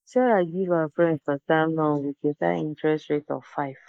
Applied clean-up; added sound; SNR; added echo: neural mask model Resemble Enhance denoiser.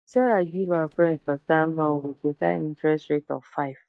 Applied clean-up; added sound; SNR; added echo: neural mask model DeepFilterNet 3.